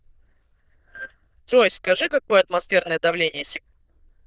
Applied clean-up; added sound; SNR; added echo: neural diffusion model UNIVERSE++.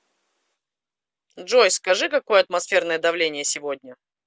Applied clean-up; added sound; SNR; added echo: none; none; none; none.